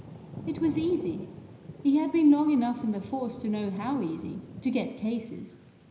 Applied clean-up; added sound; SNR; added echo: none; Thunder / Rain; 15 dB; reverberation time 0.9 s.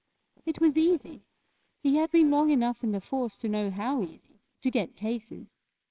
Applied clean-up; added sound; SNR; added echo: neural separator model SepFormer WHAMR!.